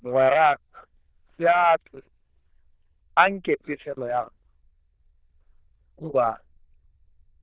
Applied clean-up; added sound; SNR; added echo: neural diffusion model UNIVERSE++.